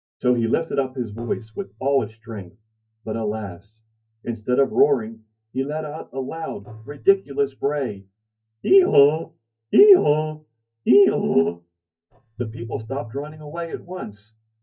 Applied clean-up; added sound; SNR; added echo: neural mask model DeepFilterNet 3.